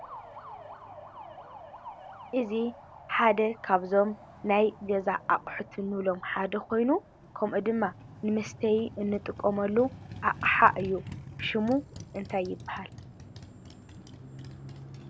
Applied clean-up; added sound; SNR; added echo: none; Motorcycle; 16 dB; none.